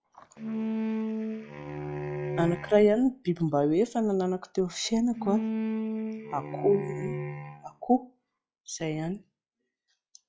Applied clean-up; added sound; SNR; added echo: classical method log-MMSE.